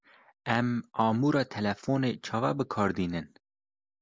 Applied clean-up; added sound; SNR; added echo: none; none; none; none.